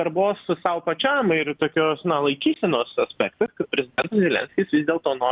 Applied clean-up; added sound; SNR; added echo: none; none; none; none.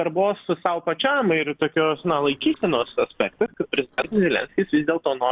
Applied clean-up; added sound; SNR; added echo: neural separator model SepFormer DNS4.